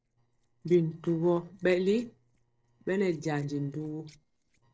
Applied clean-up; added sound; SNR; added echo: neural separator model SepFormer DNS4.